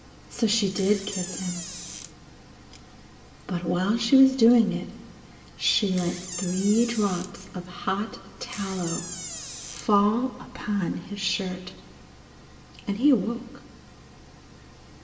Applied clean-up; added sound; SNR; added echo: none; Door; 11 dB; reverberation time 1.0 s.